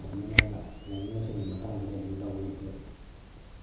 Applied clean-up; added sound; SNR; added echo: none; Camera; -2 dB; reverberation time 1.0 s.